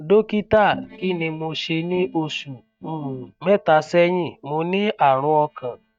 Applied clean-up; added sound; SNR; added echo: neural mask model DeepFilterNet 3.